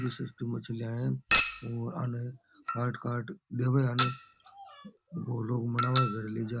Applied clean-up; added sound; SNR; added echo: none; Chink, clink; -2 dB; none.